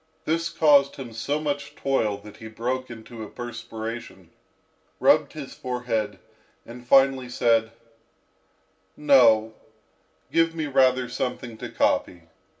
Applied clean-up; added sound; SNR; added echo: none; none; none; reverberation time 0.3 s.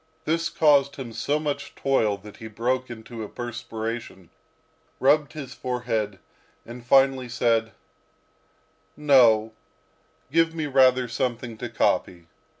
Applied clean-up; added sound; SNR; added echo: none; none; none; none.